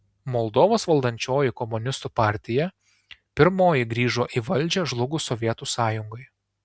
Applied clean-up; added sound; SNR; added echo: none; none; none; none.